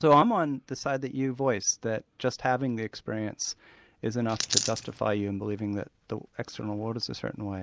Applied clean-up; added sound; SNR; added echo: neural mask model Resemble Enhance denoiser.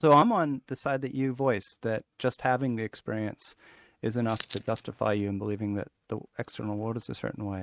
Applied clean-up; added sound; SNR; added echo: neural mask model RNNoise.